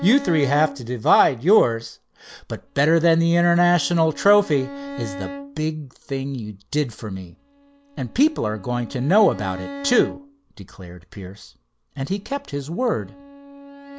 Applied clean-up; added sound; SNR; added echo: none; Bowed string instrument; 16 dB; none.